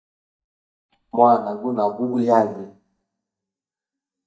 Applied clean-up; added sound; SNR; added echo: neural mask model DeepFilterNet 3.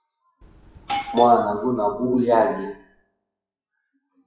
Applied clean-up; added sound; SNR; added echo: classical method WPE with log-MMSE.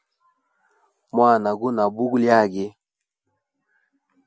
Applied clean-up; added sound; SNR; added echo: none; none; none; none.